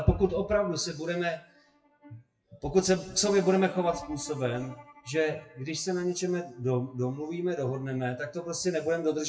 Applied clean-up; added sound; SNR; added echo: classical method WPE with log-MMSE.